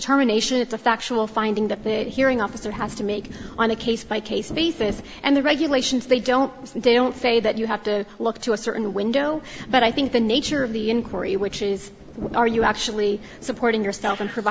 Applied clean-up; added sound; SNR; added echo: none; Rain; 17 dB; none.